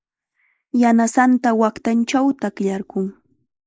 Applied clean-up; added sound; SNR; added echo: neural mask model Resemble Enhance denoiser.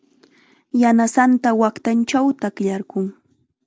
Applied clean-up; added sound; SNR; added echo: none; none; none; none.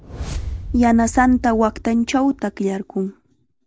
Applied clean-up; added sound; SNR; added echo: none; Whoosh, swoosh, swish; 12 dB; none.